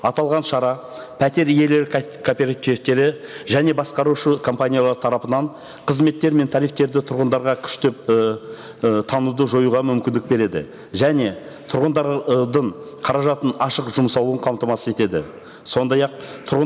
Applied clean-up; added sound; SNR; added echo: none; none; none; none.